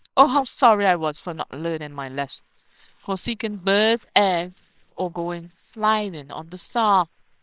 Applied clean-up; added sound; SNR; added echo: neural separator model SepFormer WHAMR!.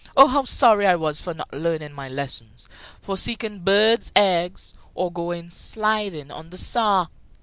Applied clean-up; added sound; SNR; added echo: none; none; none; none.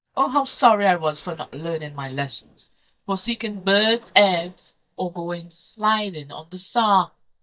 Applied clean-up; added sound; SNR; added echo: neural mask model DeepFilterNet 3.